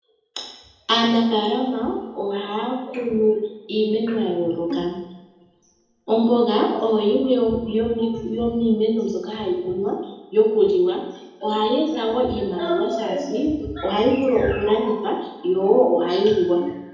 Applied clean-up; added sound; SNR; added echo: none; Bowed string instrument; 16 dB; reverberation time 0.9 s.